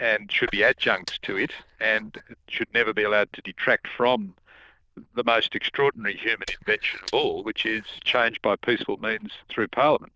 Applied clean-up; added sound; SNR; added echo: neural diffusion model UNIVERSE++.